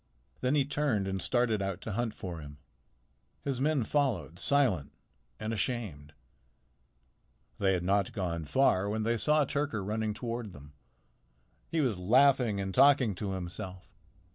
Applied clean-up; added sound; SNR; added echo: none; none; none; none.